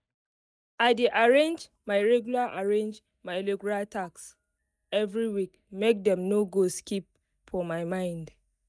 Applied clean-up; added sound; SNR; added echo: neural mask model DeepFilterNet 3.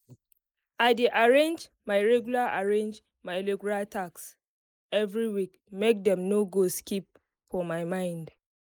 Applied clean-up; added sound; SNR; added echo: neural mask model Resemble Enhance denoiser.